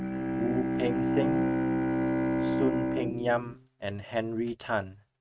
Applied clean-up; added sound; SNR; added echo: neural mask model RNNoise.